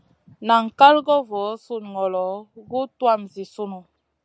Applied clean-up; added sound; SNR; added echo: none; none; none; none.